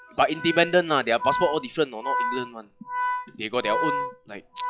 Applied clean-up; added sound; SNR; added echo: classical method log-MMSE.